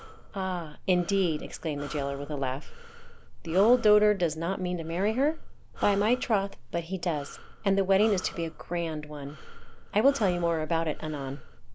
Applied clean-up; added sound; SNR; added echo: none; Breathing; 10 dB; none.